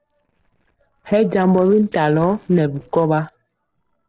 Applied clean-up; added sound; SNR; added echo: neural separator model SepFormer DNS4.